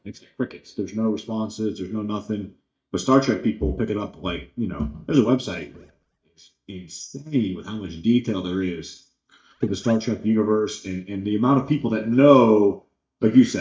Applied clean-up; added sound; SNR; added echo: neural mask model DeepFilterNet 3.